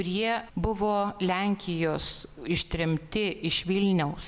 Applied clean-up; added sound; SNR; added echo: none; none; none; none.